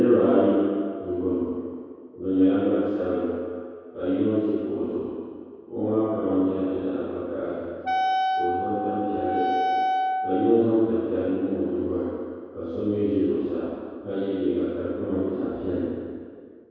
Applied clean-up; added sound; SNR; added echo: none; Wind instrument, woodwind instrument; 1 dB; reverberation time 2.0 s.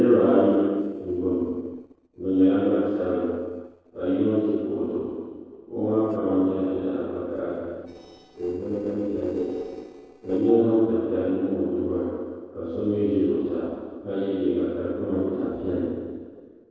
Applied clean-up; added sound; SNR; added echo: neural separator model SepFormer DNS4.